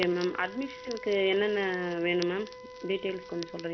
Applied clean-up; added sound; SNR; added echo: none; Wind instrument, woodwind instrument + Crackle; 14 dB; none.